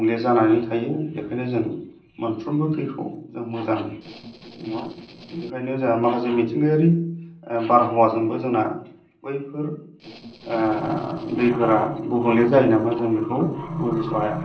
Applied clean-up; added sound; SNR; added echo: neural separator model SepFormer DNS4.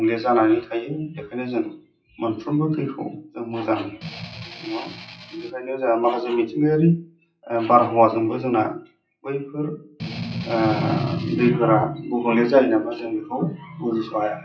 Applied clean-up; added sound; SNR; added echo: classical method WPE with log-MMSE.